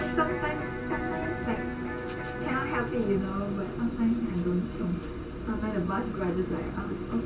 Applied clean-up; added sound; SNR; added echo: none; Electric guitar; 9 dB; reverberation time 0.2 s.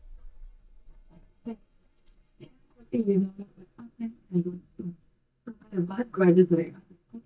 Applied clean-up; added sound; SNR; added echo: neural mask model DeepFilterNet 3.